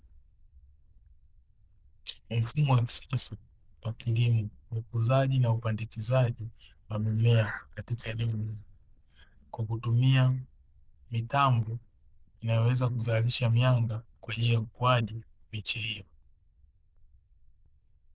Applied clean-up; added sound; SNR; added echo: neural diffusion model UNIVERSE++.